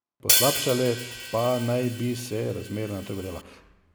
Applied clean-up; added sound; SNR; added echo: none; Hi-hat; 1 dB; none.